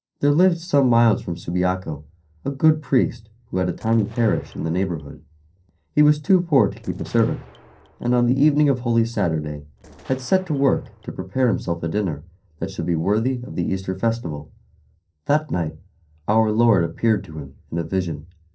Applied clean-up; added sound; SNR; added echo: neural separator model SepFormer DNS4.